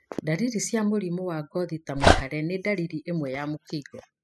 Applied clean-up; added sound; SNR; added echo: classical method spectral subtraction.